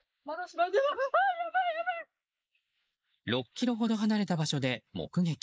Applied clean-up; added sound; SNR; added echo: neural mask model Resemble Enhance denoiser.